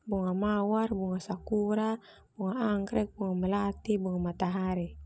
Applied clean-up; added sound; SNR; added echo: none; none; none; none.